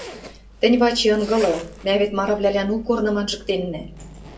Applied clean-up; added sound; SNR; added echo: none; Zipper (clothing); 19 dB; reverberation time 0.2 s.